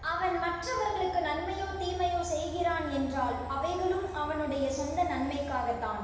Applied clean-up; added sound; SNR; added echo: none; Train; 12 dB; reverberation time 0.9 s.